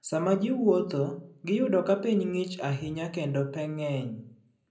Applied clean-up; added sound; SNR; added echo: none; none; none; reverberation time 0.4 s.